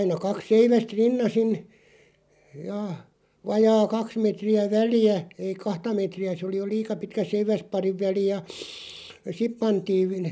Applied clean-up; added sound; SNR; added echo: none; none; none; none.